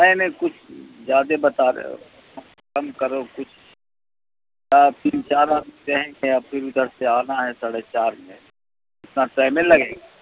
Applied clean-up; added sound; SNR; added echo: none; none; none; none.